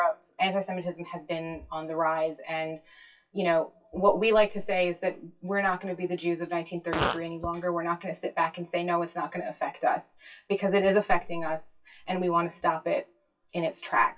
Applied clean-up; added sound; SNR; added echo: classical method WPE with log-MMSE.